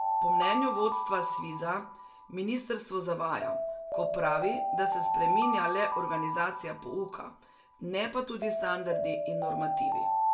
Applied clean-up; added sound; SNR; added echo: none; Alarm; -2 dB; reverberation time 0.2 s.